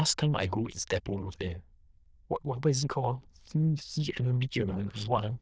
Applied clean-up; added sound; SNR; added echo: neural diffusion model UNIVERSE++.